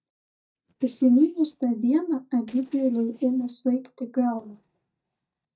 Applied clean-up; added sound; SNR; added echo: neural mask model DeepFilterNet 3.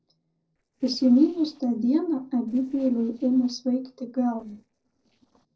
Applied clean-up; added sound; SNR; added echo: neural separator model SepFormer DNS4.